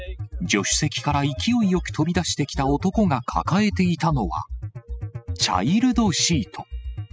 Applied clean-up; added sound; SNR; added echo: classical method spectral subtraction.